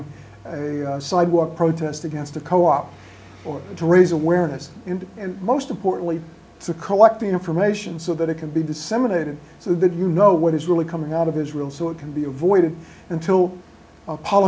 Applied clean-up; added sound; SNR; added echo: none; none; none; none.